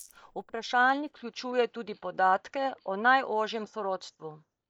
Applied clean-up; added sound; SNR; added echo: neural mask model DeepFilterNet 3.